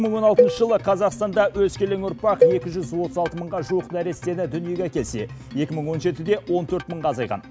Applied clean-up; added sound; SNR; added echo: none; Cowbell; 1 dB; none.